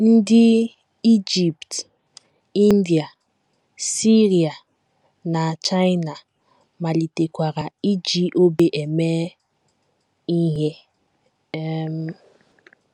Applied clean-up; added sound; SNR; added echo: none; none; none; none.